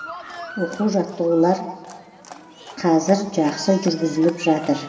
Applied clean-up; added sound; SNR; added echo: none; Livestock, farm animals, working animals; 17 dB; reverberation time 1.8 s.